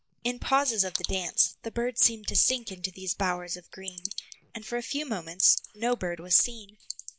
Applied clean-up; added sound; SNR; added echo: neural mask model Resemble Enhance denoiser.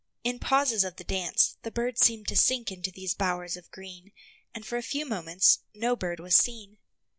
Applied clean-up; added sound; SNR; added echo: none; none; none; none.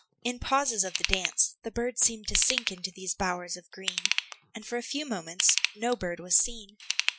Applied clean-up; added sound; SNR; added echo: classical method Wiener filter.